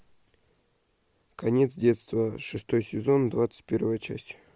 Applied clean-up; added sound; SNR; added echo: none; none; none; none.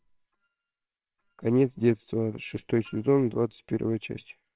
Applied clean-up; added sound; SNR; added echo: neural separator model SepFormer WHAMR!.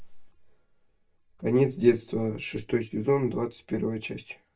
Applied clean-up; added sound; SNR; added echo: neural mask model DeepFilterNet 3.